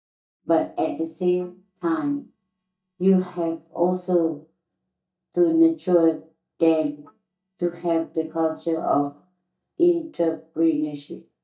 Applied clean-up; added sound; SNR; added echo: neural mask model DeepFilterNet 3.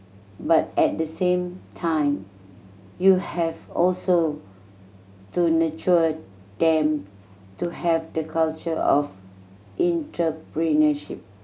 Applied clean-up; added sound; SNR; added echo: none; none; none; none.